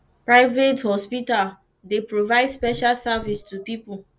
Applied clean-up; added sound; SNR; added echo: none; Buzz; 17 dB; none.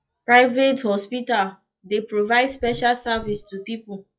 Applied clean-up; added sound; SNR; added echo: classical method log-MMSE.